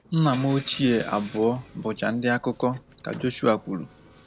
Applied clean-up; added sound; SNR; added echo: none; Engine / Car; 17 dB; none.